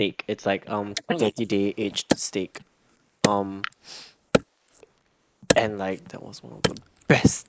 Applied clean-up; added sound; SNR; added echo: neural mask model Resemble Enhance denoiser.